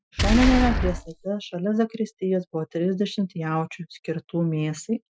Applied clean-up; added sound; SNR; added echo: classical method Wiener filter.